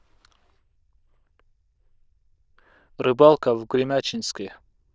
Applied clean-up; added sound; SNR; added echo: neural diffusion model UNIVERSE++.